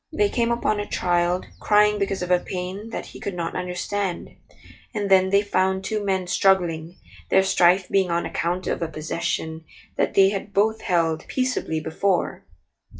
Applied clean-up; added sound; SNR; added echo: classical method log-MMSE.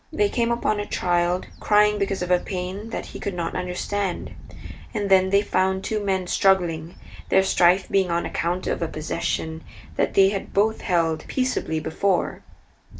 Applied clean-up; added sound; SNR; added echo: none; Wind / Bird; 15 dB; none.